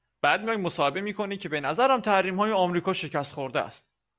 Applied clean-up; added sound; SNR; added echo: none; none; none; none.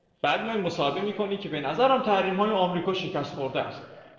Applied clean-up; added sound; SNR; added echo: neural separator model SepFormer DNS4.